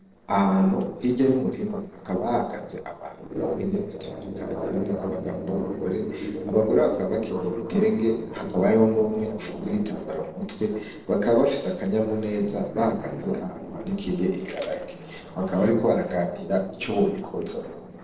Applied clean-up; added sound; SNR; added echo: neural separator model SepFormer DNS4.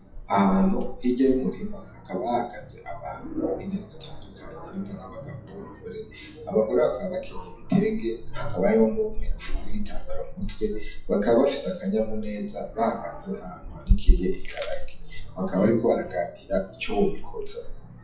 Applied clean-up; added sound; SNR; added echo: classical method WPE with log-MMSE.